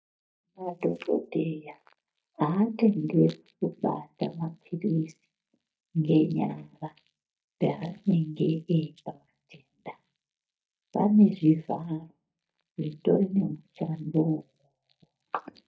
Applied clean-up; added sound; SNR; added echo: neural mask model DeepFilterNet 3.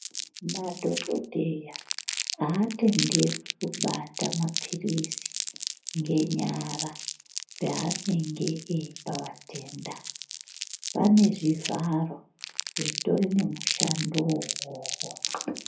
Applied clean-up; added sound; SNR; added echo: none; Crumpling, crinkling; 7 dB; reverberation time 0.3 s.